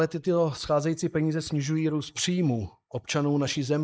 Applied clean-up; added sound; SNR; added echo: neural mask model Resemble Enhance denoiser.